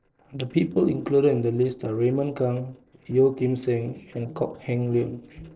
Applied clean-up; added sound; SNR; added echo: neural separator model SepFormer DNS4.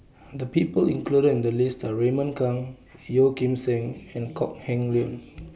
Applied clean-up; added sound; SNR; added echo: none; none; none; none.